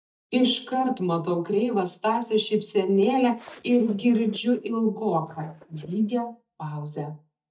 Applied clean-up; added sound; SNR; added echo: neural mask model DeepFilterNet 3.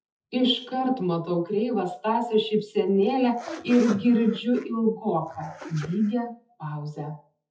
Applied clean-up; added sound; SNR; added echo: classical method WPE with log-MMSE.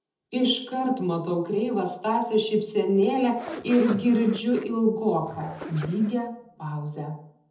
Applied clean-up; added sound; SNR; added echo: none; Zipper (clothing); 14 dB; reverberation time 0.8 s.